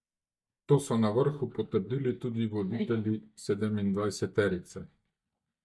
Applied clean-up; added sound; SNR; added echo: neural mask model DeepFilterNet 3.